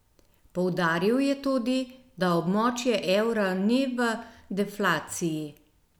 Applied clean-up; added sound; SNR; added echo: none; none; none; none.